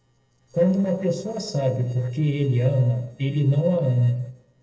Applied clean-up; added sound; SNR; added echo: neural separator model SepFormer DNS4.